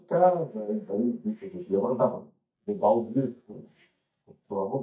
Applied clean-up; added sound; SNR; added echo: neural mask model DeepFilterNet 3.